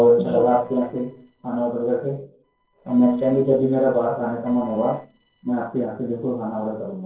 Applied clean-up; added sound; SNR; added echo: neural separator model SepFormer DNS4.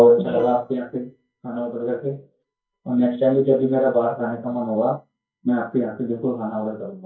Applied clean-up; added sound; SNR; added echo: neural mask model DeepFilterNet 3.